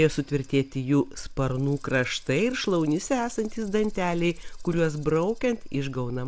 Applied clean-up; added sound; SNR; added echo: none; none; none; none.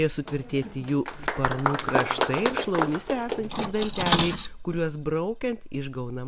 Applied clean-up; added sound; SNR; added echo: none; Applause + Cutlery, silverware; -1 dB; none.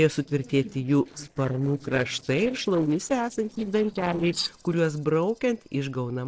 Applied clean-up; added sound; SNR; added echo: neural separator model SepFormer DNS4.